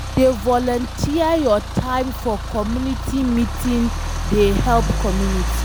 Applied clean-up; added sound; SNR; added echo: none; Idling / Engine starting / Accelerating, revving, vroom / Car; 4 dB; none.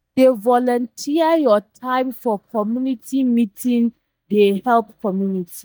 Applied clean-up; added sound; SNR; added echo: neural mask model DeepFilterNet 3.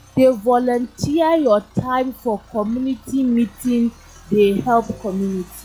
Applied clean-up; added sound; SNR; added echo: classical method log-MMSE.